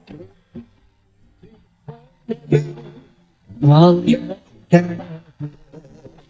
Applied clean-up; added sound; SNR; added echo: neural mask model DeepFilterNet 3.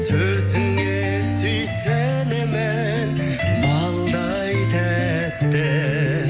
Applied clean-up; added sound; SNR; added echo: none; none; none; none.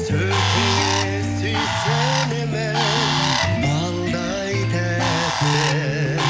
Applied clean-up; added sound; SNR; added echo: none; Bird; 4 dB; none.